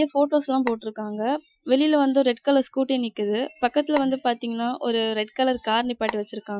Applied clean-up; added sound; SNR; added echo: classical method Wiener filter.